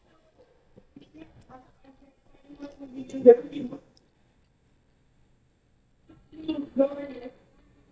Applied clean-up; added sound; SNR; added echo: neural mask model DeepFilterNet 3.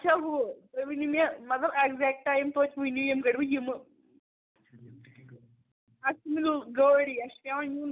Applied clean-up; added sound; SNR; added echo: none; none; none; none.